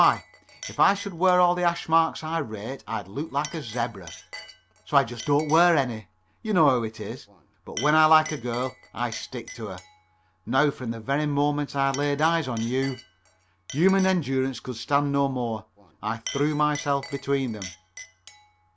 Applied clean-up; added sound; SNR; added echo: none; Chink, clink; 19 dB; none.